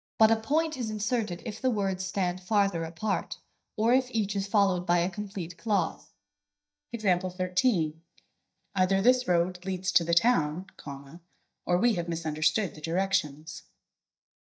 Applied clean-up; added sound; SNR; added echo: neural mask model DeepFilterNet 3.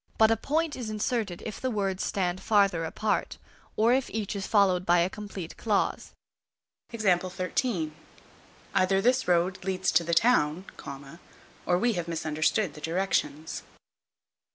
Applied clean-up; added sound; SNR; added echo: none; none; none; none.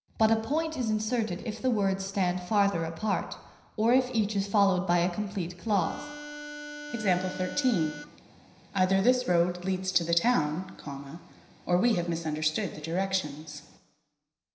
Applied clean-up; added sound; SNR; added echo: none; Harmonica; 11 dB; reverberation time 0.9 s.